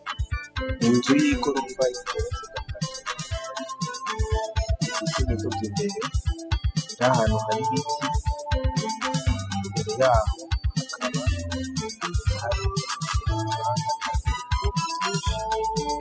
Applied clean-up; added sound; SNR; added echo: classical method spectral subtraction.